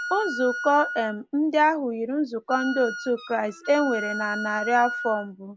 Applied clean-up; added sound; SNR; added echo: none; Wind instrument, woodwind instrument; 9 dB; none.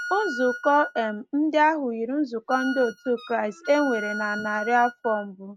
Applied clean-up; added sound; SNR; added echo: neural mask model RNNoise.